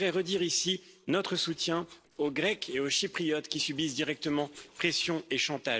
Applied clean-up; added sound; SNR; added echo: neural separator model SepFormer DNS4.